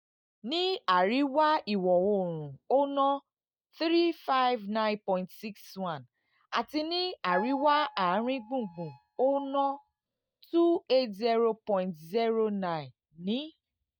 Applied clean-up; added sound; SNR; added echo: neural mask model DeepFilterNet 3.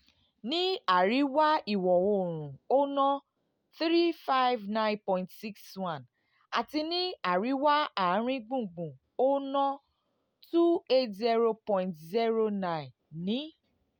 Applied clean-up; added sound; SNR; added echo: none; none; none; none.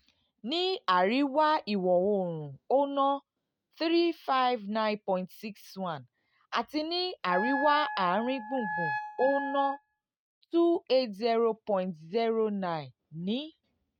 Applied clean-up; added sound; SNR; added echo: neural mask model RNNoise.